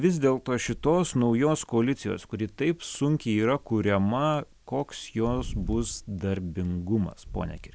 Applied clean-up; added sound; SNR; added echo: none; none; none; none.